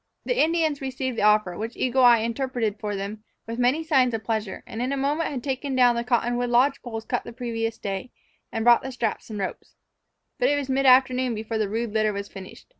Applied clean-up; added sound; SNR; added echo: none; none; none; none.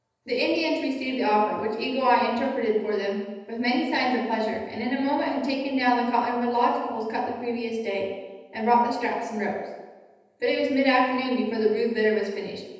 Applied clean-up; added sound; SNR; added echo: none; none; none; reverberation time 1.1 s.